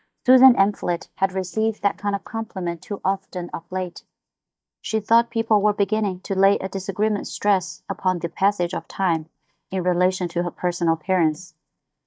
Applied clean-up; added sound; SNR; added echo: neural mask model DeepFilterNet 3.